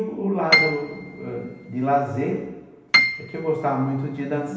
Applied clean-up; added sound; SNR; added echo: none; Piano; 0 dB; reverberation time 0.9 s.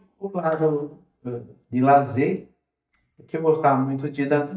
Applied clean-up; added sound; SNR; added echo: neural mask model DeepFilterNet 3.